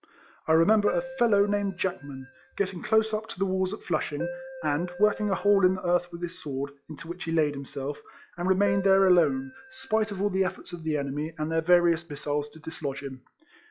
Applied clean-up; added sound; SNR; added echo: classical method log-MMSE.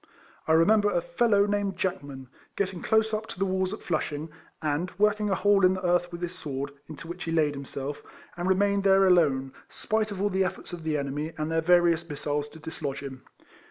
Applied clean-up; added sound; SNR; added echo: none; none; none; none.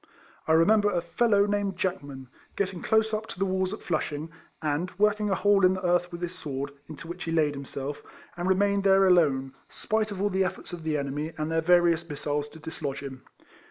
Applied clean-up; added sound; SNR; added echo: neural mask model Resemble Enhance denoiser.